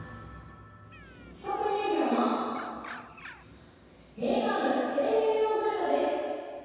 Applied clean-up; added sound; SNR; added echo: none; Bird; 20 dB; reverberation time 2.0 s.